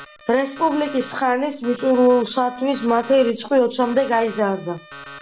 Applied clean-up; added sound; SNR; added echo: none; Alarm; 20 dB; none.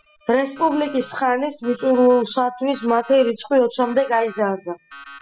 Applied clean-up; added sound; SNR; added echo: classical method spectral subtraction.